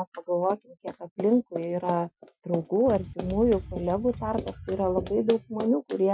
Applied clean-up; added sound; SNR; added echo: classical method Wiener filter.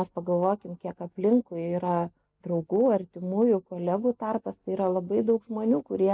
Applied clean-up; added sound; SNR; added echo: none; none; none; none.